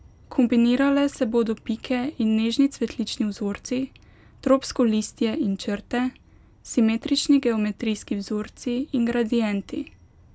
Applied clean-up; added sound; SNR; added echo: none; none; none; none.